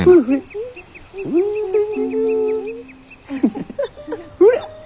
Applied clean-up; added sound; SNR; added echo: none; none; none; none.